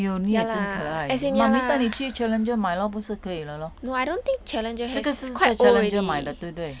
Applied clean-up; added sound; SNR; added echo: none; none; none; none.